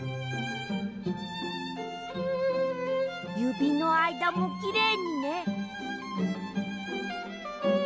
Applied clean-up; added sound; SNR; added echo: none; none; none; none.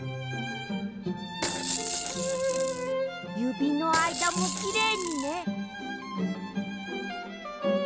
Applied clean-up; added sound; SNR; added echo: none; Rattle / Rattle (instrument); 4 dB; none.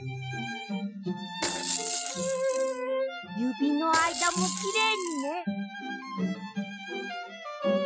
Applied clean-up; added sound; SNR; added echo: classical method Wiener filter.